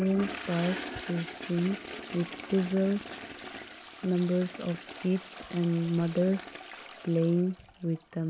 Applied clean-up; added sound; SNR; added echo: none; Toilet flush; 13 dB; none.